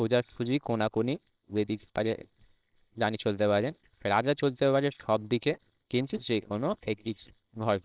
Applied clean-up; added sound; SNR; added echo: neural separator model SepFormer WHAMR!.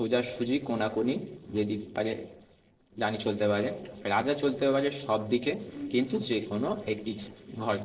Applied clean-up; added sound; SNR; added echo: neural separator model SepFormer DNS4.